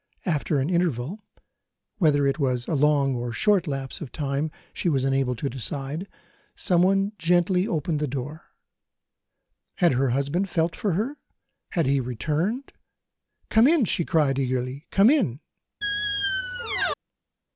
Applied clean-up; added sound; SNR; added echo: none; Squeak; 1 dB; none.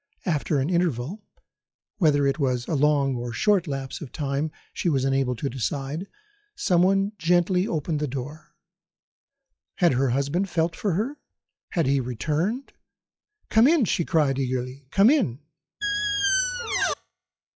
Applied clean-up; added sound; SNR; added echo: classical method log-MMSE.